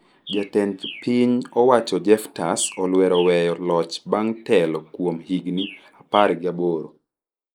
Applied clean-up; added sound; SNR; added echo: neural mask model Resemble Enhance denoiser.